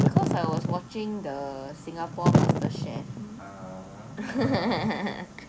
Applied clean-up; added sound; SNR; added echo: none; Wind / Fire; -4 dB; none.